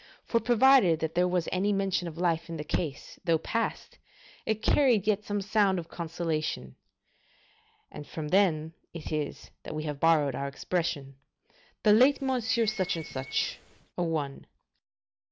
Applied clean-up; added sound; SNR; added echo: none; Bird; 18 dB; none.